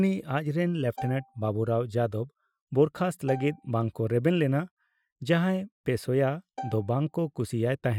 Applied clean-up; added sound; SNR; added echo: classical method Wiener filter.